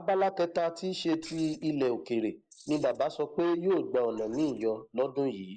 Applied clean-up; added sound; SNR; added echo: neural mask model Resemble Enhance denoiser.